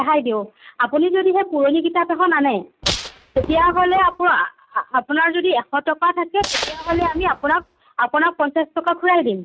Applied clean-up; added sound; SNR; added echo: neural mask model RNNoise.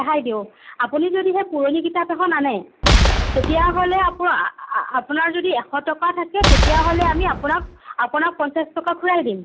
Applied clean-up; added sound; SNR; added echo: none; Boom; -3 dB; none.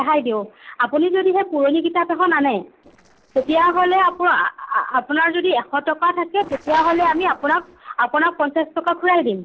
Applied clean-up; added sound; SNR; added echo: neural separator model SepFormer DNS4.